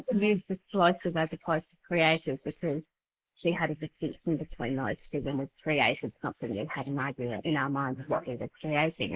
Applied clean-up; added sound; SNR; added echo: neural mask model Resemble Enhance denoiser.